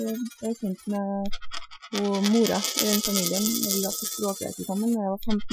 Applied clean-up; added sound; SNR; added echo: classical method Wiener filter.